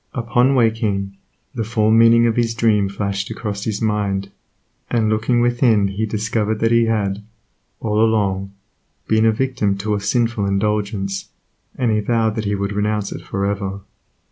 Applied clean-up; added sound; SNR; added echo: none; none; none; none.